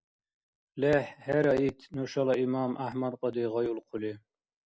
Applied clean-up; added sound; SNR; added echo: none; none; none; none.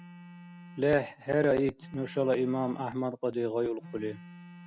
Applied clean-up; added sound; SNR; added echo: none; Telephone; 19 dB; none.